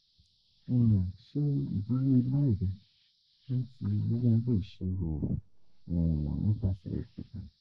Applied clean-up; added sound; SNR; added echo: neural mask model Resemble Enhance denoiser.